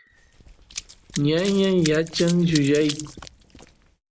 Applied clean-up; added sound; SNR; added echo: none; Run; 13 dB; none.